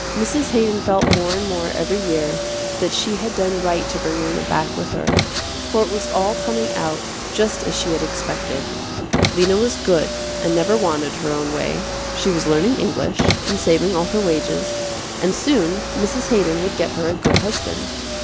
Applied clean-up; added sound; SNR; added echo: none; Car; 2 dB; none.